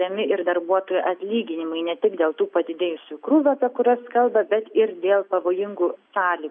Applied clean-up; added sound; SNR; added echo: none; none; none; none.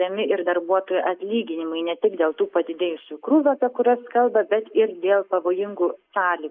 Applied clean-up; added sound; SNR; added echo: neural mask model Resemble Enhance denoiser.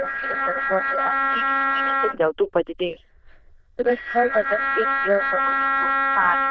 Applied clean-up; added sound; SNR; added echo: neural diffusion model UNIVERSE++.